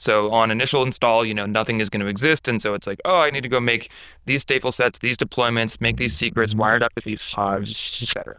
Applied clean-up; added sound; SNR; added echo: neural diffusion model UNIVERSE++.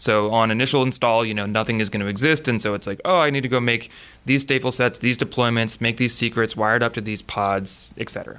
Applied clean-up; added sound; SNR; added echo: none; none; none; none.